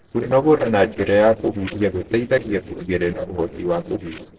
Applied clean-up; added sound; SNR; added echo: neural separator model SepFormer DNS4.